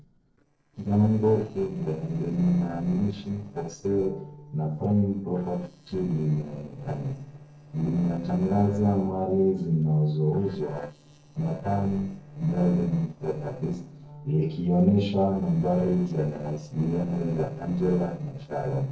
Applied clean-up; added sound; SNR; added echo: neural separator model SepFormer DNS4.